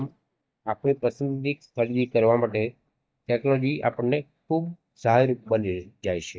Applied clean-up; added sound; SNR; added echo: neural mask model DeepFilterNet 3.